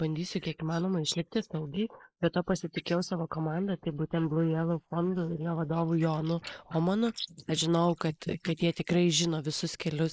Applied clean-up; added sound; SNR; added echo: neural mask model Resemble Enhance denoiser.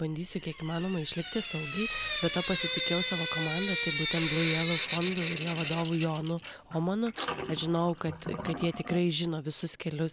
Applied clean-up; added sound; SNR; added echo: none; Drip / Sink (filling or washing); 1 dB; none.